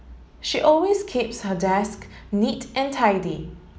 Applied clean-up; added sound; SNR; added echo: none; none; none; none.